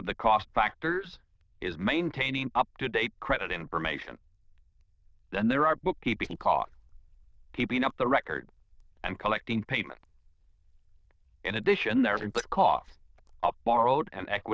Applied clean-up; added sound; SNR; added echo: neural diffusion model UNIVERSE++.